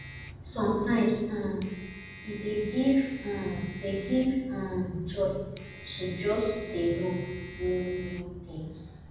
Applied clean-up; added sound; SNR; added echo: none; Domestic sounds, home sounds; 18 dB; reverberation time 1.2 s.